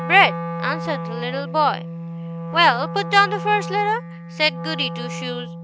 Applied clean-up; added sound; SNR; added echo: none; Wind instrument, woodwind instrument; 8 dB; none.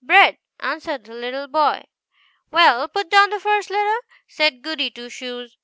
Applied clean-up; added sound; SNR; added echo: none; none; none; none.